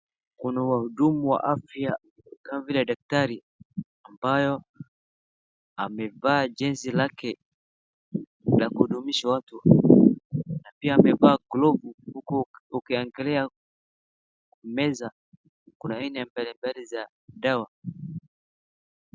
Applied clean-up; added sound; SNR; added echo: none; none; none; none.